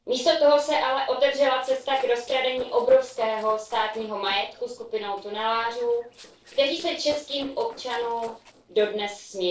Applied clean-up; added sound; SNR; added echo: neural separator model SepFormer DNS4.